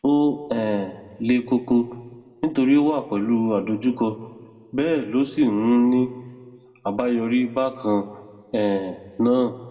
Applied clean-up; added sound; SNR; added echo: none; none; none; reverberation time 1.0 s.